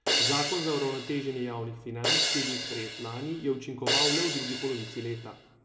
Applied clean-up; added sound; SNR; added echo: none; Crash cymbal; -2 dB; reverberation time 1.3 s.